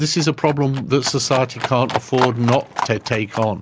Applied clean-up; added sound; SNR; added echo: none; Livestock, farm animals, working animals; 9 dB; none.